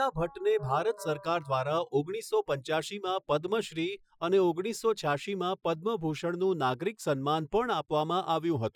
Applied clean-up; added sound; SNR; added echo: classical method Wiener filter.